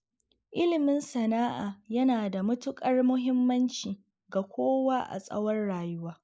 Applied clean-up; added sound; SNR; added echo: neural mask model Resemble Enhance denoiser.